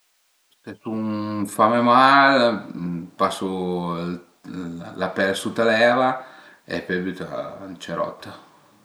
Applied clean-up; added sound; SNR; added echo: none; none; none; none.